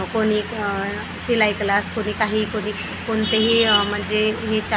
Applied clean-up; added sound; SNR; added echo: none; none; none; none.